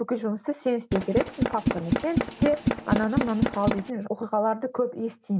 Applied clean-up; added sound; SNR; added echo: none; Tools; -1 dB; none.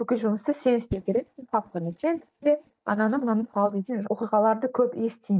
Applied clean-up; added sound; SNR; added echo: neural mask model DeepFilterNet 3.